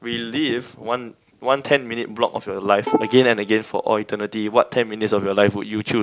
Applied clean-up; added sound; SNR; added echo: none; Bowed string instrument; 15 dB; none.